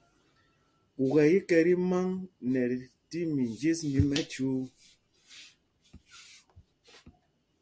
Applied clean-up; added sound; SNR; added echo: none; none; none; none.